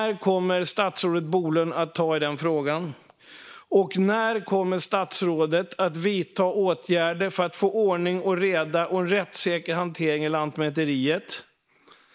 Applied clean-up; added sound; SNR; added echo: neural mask model Resemble Enhance denoiser.